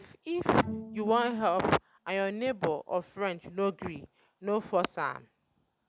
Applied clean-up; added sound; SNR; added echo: none; Bowed string instrument; 13 dB; none.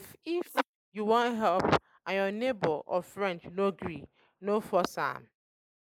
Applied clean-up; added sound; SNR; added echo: neural mask model Resemble Enhance denoiser.